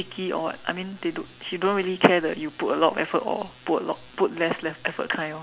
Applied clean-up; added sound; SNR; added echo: none; none; none; none.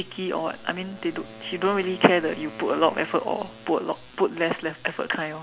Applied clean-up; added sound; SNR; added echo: none; Wind instrument, woodwind instrument; 19 dB; none.